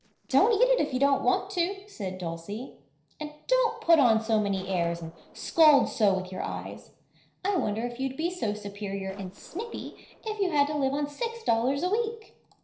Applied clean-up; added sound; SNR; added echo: neural separator model SepFormer DNS4.